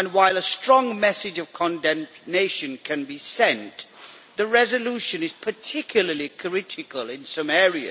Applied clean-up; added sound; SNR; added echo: none; none; none; none.